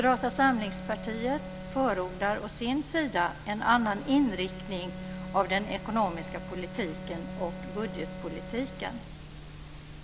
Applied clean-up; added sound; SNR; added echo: none; Bowed string instrument; 12 dB; none.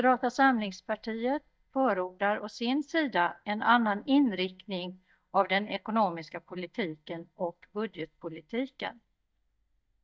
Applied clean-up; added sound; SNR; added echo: neural mask model DeepFilterNet 3.